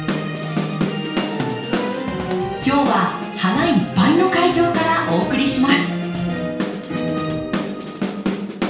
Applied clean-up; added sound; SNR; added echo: none; Drum / Drum kit; 6 dB; reverberation time 0.5 s.